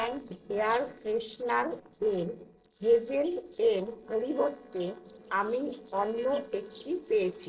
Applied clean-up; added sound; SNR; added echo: neural separator model SepFormer DNS4.